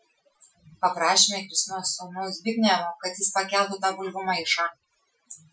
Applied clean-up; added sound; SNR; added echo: classical method Wiener filter.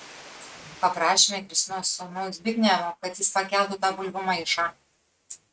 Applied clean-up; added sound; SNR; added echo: neural mask model RNNoise.